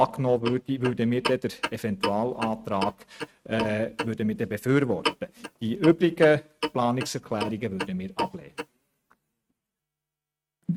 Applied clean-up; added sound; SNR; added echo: neural mask model RNNoise.